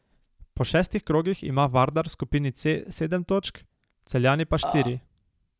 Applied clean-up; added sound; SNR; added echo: none; Burping, eructation; 4 dB; none.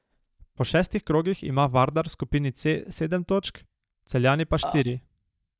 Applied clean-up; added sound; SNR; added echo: neural mask model DeepFilterNet 3.